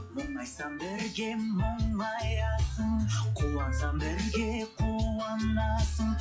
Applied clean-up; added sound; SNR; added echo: classical method log-MMSE.